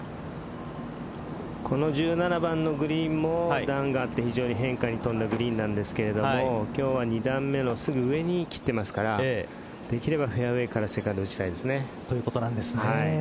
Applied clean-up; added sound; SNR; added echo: none; none; none; none.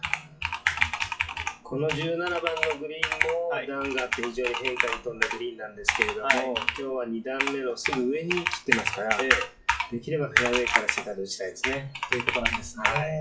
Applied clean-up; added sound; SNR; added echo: classical method WPE with log-MMSE.